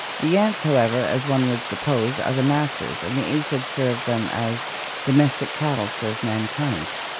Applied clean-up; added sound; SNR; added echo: none; Water; 7 dB; none.